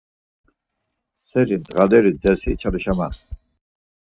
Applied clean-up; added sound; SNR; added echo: neural mask model RNNoise.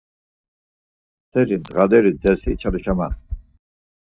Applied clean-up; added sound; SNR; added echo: neural mask model DeepFilterNet 3.